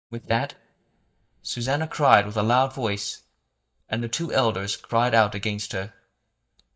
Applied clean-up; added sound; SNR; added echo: neural mask model DeepFilterNet 3.